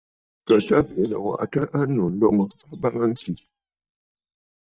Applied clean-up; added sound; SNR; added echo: neural mask model DeepFilterNet 3.